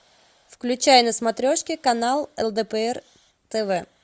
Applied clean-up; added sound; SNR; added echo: none; none; none; none.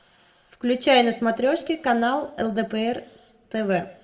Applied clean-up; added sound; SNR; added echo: none; none; none; reverberation time 0.5 s.